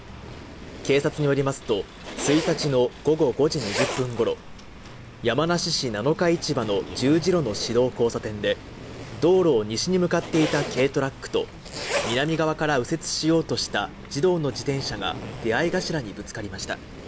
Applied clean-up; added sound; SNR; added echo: none; Zipper (clothing); 12 dB; none.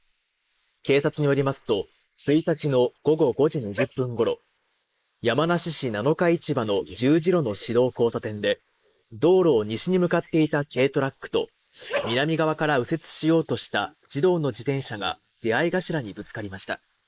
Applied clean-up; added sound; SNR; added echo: neural mask model Resemble Enhance denoiser.